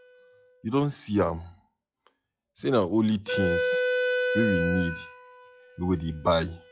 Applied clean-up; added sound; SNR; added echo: classical method log-MMSE.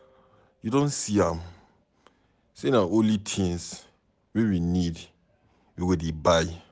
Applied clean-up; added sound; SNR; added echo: none; none; none; none.